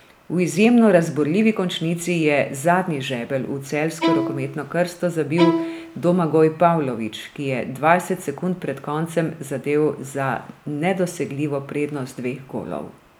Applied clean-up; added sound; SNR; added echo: none; Bowed string instrument; 3 dB; none.